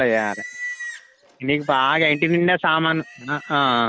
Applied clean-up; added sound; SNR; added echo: none; Livestock, farm animals, working animals; 17 dB; none.